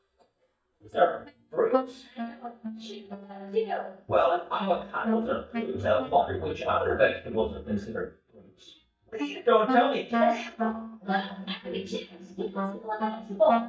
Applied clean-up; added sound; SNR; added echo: neural mask model DeepFilterNet 3.